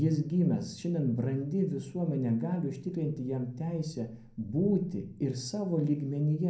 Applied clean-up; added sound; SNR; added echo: none; none; none; reverberation time 0.6 s.